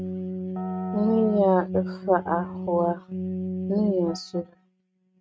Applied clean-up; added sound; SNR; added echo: neural mask model RNNoise.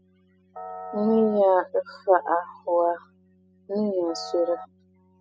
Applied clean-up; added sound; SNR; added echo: classical method spectral subtraction.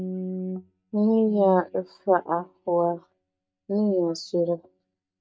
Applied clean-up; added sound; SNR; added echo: neural mask model DeepFilterNet 3.